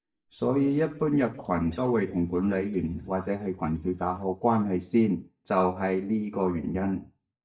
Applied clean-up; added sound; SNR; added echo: neural mask model DeepFilterNet 3.